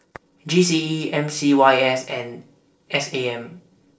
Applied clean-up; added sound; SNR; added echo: neural separator model SepFormer DNS4.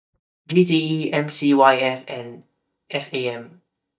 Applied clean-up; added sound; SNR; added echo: neural mask model DeepFilterNet 3.